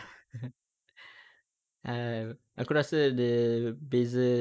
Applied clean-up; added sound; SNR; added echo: none; none; none; none.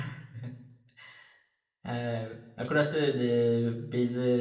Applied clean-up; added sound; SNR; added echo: none; none; none; reverberation time 0.8 s.